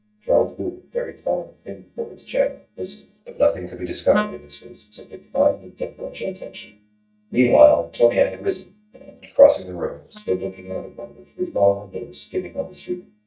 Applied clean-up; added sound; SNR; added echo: neural mask model DeepFilterNet 3.